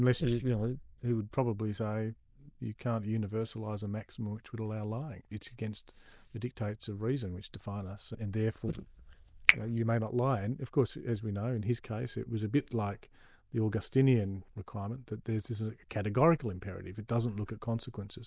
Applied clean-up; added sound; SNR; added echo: neural diffusion model UNIVERSE++.